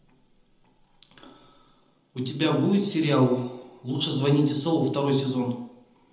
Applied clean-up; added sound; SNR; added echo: none; none; none; reverberation time 0.8 s.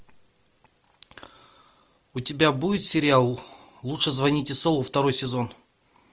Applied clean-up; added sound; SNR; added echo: none; none; none; none.